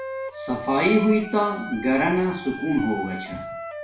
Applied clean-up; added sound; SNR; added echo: none; Wind instrument, woodwind instrument; 12 dB; reverberation time 0.6 s.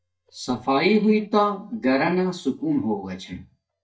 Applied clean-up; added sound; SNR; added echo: neural mask model DeepFilterNet 3.